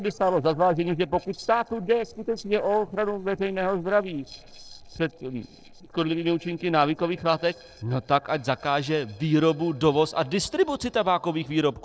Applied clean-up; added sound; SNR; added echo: neural separator model SepFormer DNS4.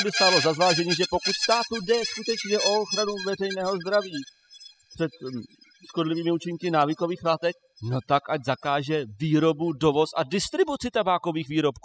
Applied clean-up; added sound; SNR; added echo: classical method spectral subtraction.